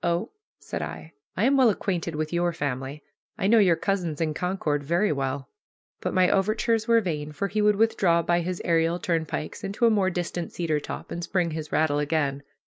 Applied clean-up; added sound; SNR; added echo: none; none; none; none.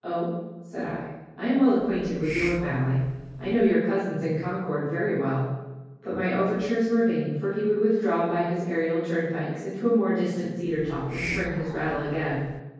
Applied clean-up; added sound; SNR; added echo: none; Hiss; 12 dB; reverberation time 1.3 s.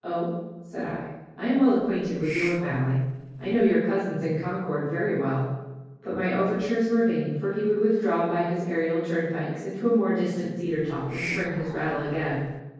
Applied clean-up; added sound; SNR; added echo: neural separator model SepFormer DNS4.